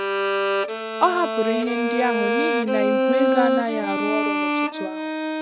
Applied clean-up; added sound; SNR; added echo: neural mask model RNNoise.